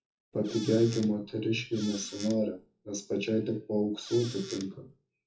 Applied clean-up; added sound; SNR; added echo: classical method WPE with log-MMSE.